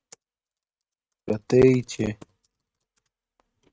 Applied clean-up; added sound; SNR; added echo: neural mask model RNNoise.